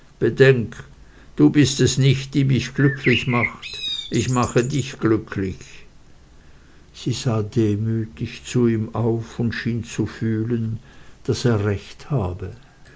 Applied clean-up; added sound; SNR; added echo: none; Bird; 7 dB; none.